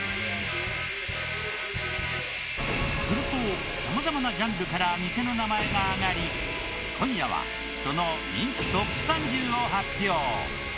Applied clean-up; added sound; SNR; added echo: none; Train; 5 dB; none.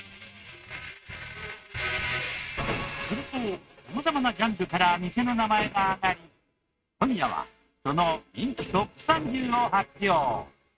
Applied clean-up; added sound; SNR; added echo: neural mask model RNNoise.